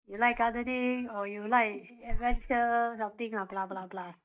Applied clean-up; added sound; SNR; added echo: neural mask model DeepFilterNet 3.